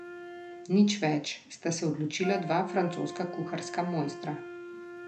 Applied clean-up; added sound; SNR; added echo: none; Wind instrument, woodwind instrument; 12 dB; none.